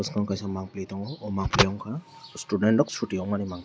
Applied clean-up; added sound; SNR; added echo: none; none; none; none.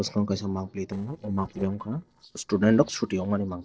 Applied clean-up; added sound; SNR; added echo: neural separator model SepFormer DNS4.